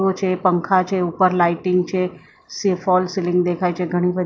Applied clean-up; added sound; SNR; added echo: none; none; none; none.